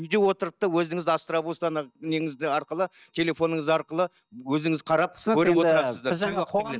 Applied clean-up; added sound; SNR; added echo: neural mask model DeepFilterNet 3.